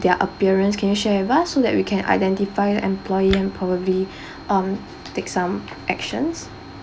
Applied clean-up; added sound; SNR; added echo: none; none; none; none.